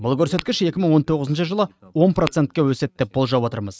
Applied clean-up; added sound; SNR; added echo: neural mask model RNNoise.